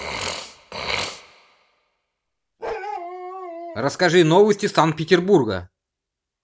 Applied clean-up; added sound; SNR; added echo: none; Burping, eructation + Bark; 12 dB; none.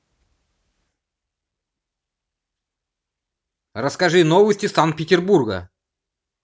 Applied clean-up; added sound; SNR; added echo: none; none; none; none.